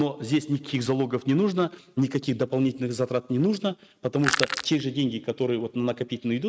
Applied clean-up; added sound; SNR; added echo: neural mask model RNNoise.